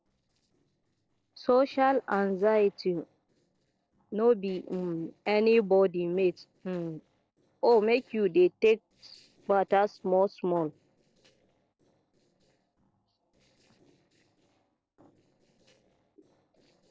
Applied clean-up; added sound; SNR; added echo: neural separator model SepFormer DNS4.